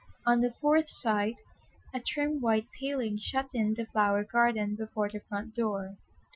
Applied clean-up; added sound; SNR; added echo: classical method Wiener filter.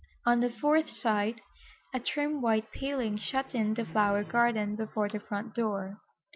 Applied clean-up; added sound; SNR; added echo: none; none; none; none.